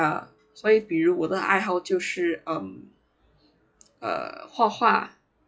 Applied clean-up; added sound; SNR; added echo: classical method log-MMSE.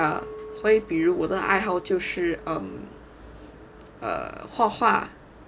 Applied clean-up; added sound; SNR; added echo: none; Chink, clink; 18 dB; none.